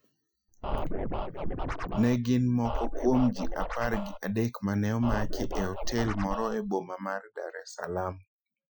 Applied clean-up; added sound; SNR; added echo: classical method Wiener filter.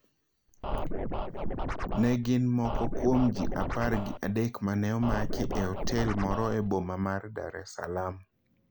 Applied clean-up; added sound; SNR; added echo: none; Scratching (performance technique); 1 dB; none.